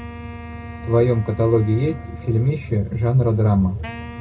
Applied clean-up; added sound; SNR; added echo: none; Wind instrument, woodwind instrument; 19 dB; reverberation time 0.2 s.